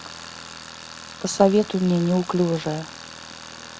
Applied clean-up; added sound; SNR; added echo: none; Tools; 15 dB; none.